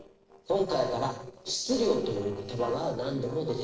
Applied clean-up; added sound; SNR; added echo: neural separator model SepFormer DNS4.